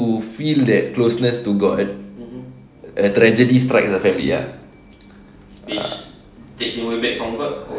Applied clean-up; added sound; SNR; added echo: none; none; none; none.